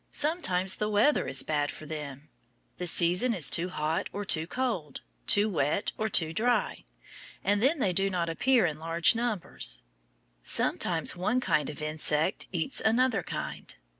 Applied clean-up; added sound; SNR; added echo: none; none; none; none.